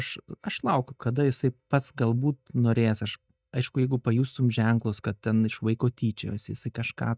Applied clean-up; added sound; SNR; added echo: neural mask model DeepFilterNet 3.